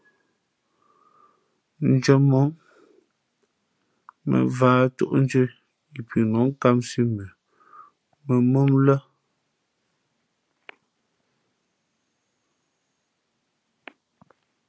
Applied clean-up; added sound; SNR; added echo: none; none; none; none.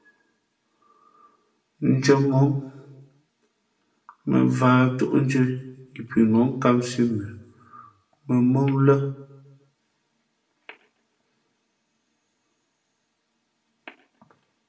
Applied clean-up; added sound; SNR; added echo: none; none; none; reverberation time 0.6 s.